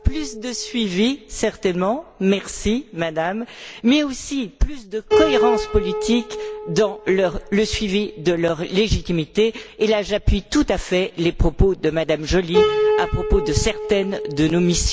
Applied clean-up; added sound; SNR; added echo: none; Piano; 6 dB; none.